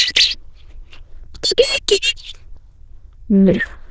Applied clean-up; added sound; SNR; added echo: neural diffusion model UNIVERSE++.